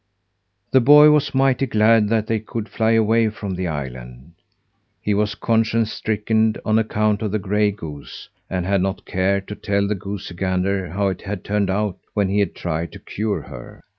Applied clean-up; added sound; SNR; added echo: none; none; none; none.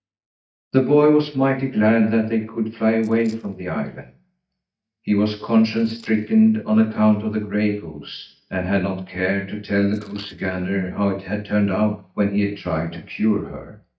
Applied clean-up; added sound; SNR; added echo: neural mask model DeepFilterNet 3.